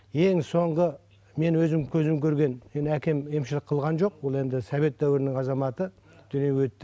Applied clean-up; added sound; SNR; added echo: none; none; none; none.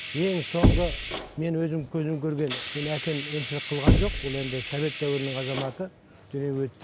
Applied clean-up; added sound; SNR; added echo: none; Hiss + Knock / Wood; -2 dB; none.